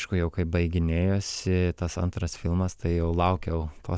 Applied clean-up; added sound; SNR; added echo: none; none; none; none.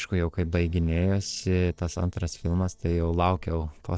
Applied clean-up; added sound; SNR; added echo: neural separator model SepFormer DNS4.